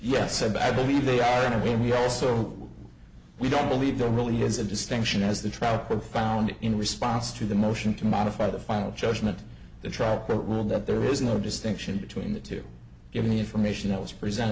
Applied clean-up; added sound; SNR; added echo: none; none; none; none.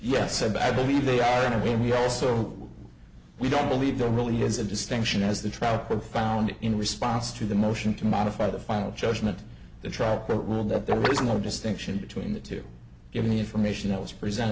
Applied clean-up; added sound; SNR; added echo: none; Guitar; 9 dB; none.